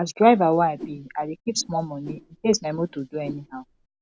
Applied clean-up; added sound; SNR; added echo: none; Whoosh, swoosh, swish; 19 dB; none.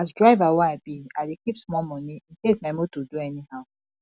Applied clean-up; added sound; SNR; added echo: none; none; none; none.